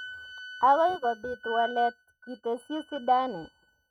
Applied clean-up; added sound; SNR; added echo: neural mask model RNNoise.